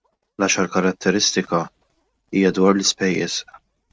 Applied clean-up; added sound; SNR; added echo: neural mask model RNNoise.